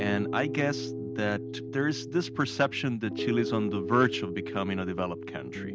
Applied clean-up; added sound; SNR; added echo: none; Piano; 6 dB; none.